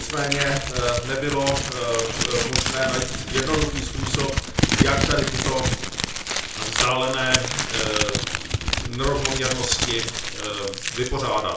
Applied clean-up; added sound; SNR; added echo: none; Crumpling, crinkling; -1 dB; reverberation time 0.4 s.